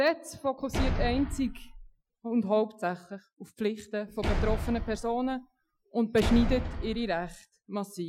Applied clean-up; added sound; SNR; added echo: classical method Wiener filter.